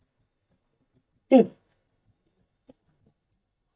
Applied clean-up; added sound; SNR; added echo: neural mask model DeepFilterNet 3.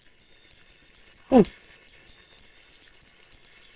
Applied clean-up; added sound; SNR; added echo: neural separator model SepFormer WHAMR!.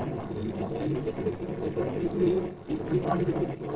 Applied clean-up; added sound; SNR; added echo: neural separator model SepFormer DNS4.